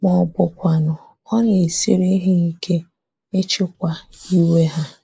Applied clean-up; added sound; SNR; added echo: neural mask model Resemble Enhance denoiser.